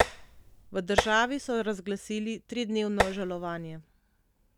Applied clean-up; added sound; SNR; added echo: none; Tap; 0 dB; none.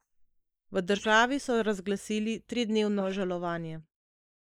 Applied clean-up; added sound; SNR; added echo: neural mask model Resemble Enhance denoiser.